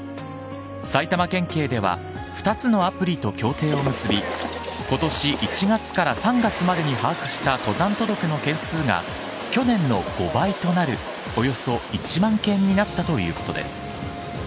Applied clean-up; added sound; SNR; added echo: none; none; none; none.